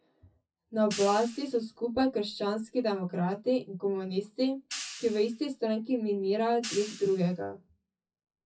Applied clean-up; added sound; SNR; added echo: classical method WPE with log-MMSE.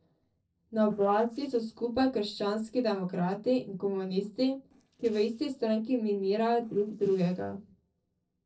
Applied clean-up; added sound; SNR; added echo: neural separator model SepFormer DNS4.